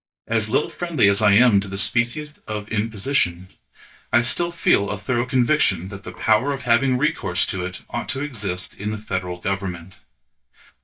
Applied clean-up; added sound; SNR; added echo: neural mask model DeepFilterNet 3.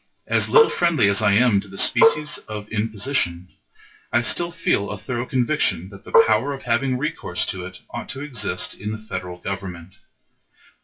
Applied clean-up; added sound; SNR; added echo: classical method WPE with log-MMSE.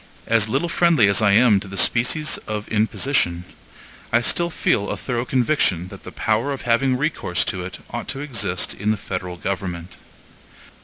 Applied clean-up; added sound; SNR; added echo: none; none; none; none.